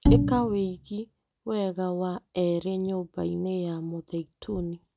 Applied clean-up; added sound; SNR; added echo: none; Bowed string instrument; -5 dB; none.